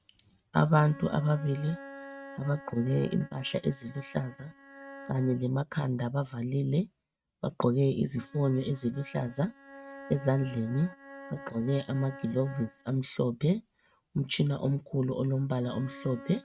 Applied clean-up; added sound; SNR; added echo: neural mask model RNNoise.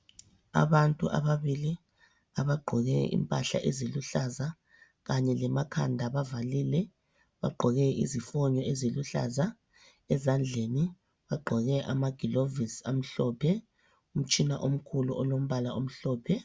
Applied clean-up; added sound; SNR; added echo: none; none; none; none.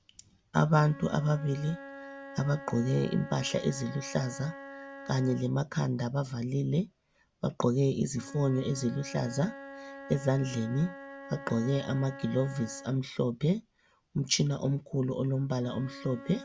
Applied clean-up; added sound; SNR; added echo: none; Wind instrument, woodwind instrument; 17 dB; none.